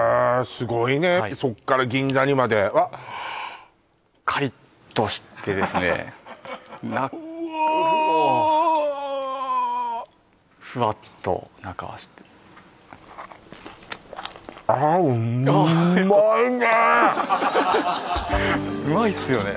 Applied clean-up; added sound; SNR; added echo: none; none; none; none.